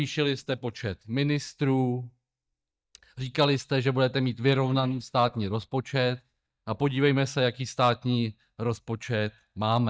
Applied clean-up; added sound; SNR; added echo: neural mask model DeepFilterNet 3.